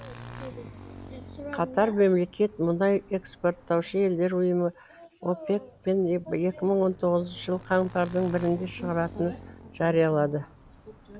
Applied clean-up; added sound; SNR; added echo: none; Motorcycle / Engine; 20 dB; none.